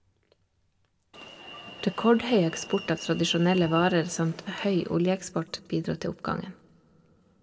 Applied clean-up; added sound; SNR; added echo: none; Alarm; 14 dB; reverberation time 1.1 s.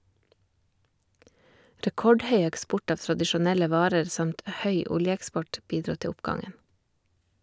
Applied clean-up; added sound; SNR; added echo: none; none; none; none.